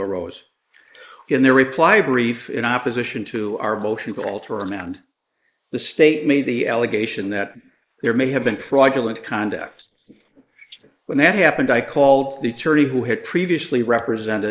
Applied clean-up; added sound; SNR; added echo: neural mask model Resemble Enhance denoiser.